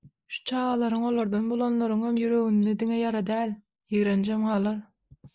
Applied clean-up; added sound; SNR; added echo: neural mask model Resemble Enhance denoiser.